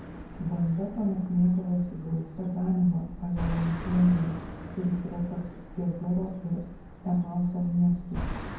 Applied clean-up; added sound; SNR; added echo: none; Car passing by; 11 dB; reverberation time 0.9 s.